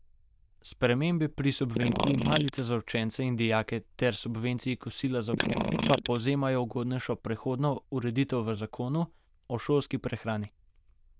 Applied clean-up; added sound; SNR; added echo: neural diffusion model UNIVERSE++.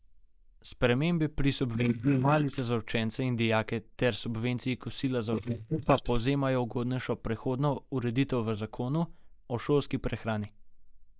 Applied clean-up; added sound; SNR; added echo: neural mask model Resemble Enhance denoiser.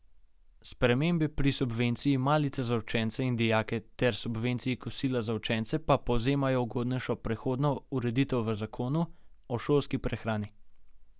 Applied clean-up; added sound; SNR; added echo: none; none; none; none.